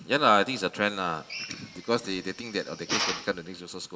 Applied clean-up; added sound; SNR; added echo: none; Drill; 9 dB; reverberation time 0.6 s.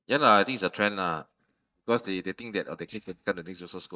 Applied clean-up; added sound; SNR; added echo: neural mask model DeepFilterNet 3.